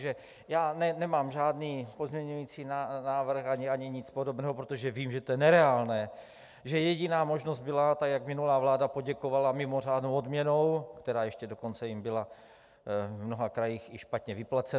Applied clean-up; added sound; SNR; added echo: none; none; none; none.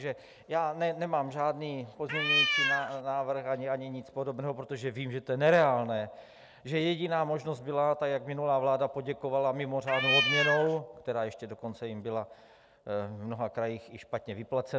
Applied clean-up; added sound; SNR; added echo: none; Cat; -3 dB; none.